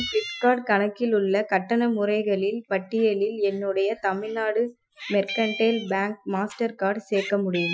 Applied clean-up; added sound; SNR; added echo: classical method Wiener filter.